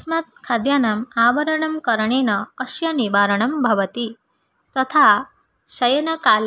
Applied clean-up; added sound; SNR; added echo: none; none; none; none.